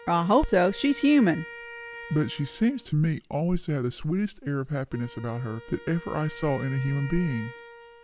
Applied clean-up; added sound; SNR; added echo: none; Wind instrument, woodwind instrument; 18 dB; none.